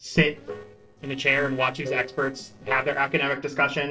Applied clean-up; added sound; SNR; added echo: neural separator model SepFormer DNS4.